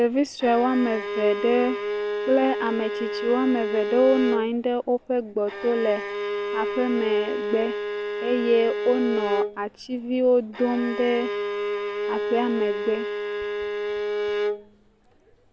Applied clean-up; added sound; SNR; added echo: none; Bowed string instrument; 4 dB; none.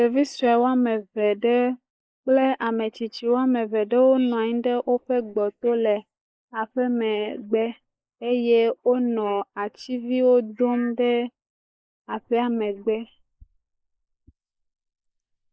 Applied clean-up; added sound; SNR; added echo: neural mask model Resemble Enhance denoiser.